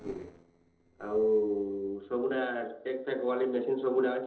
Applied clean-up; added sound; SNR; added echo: neural separator model SepFormer DNS4.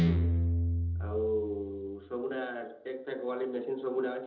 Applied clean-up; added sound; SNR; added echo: none; Guitar; -2 dB; reverberation time 1.2 s.